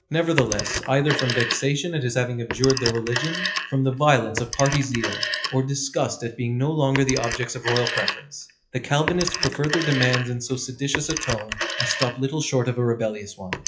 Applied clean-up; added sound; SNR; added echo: classical method WPE with log-MMSE.